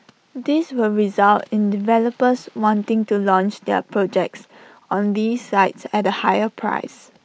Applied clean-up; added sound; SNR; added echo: none; none; none; none.